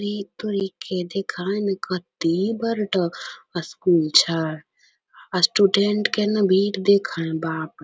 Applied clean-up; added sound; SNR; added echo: none; none; none; none.